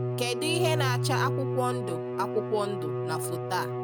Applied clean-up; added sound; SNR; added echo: none; Bowed string instrument; -1 dB; none.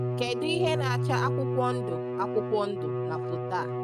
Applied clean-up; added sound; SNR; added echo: neural mask model RNNoise.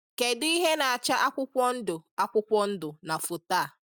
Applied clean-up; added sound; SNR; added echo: none; none; none; none.